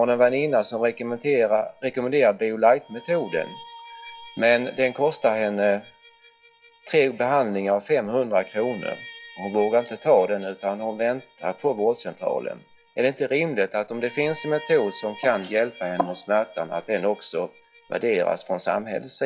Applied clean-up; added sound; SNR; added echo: classical method log-MMSE.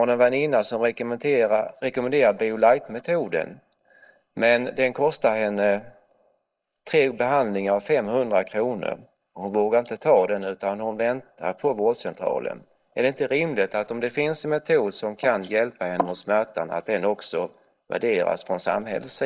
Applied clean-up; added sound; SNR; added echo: neural mask model Resemble Enhance denoiser.